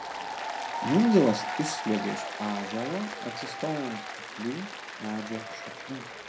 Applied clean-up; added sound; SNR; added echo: none; Applause; 6 dB; reverberation time 0.2 s.